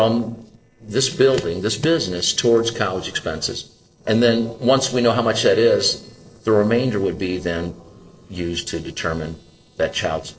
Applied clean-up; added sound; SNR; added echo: neural separator model SepFormer DNS4.